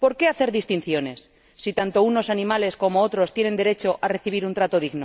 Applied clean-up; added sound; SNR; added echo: none; none; none; none.